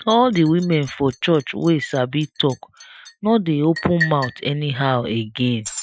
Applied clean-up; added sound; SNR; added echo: classical method Wiener filter.